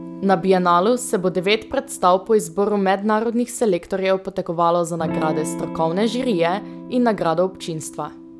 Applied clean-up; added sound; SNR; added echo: none; Electric guitar / Strum; 14 dB; none.